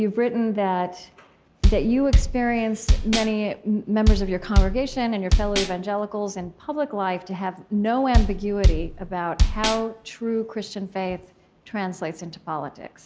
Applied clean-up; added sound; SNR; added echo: none; Bass drum; -4 dB; none.